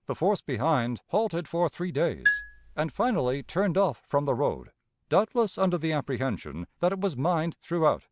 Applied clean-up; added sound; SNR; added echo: none; Marimba, xylophone; 5 dB; none.